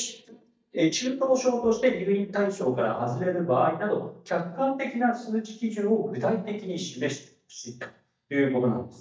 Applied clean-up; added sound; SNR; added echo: neural mask model DeepFilterNet 3.